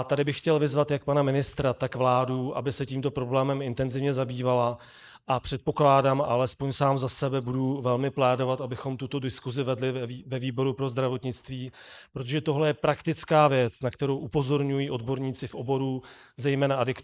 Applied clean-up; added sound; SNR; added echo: neural mask model Resemble Enhance denoiser.